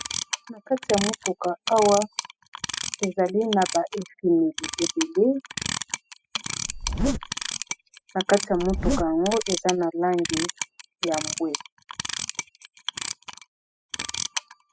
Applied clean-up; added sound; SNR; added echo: classical method spectral subtraction.